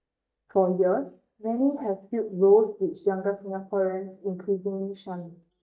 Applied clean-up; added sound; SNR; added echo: neural mask model DeepFilterNet 3.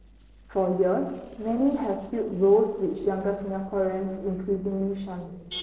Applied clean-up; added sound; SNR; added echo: neural separator model SepFormer DNS4.